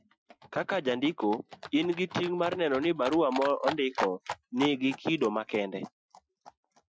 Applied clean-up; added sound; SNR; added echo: classical method Wiener filter.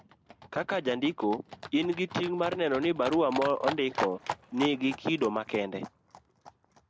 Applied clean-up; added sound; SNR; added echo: none; Livestock, farm animals, working animals; 11 dB; none.